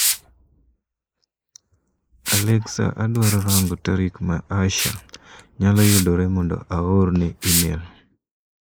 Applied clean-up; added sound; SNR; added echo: neural mask model Resemble Enhance denoiser.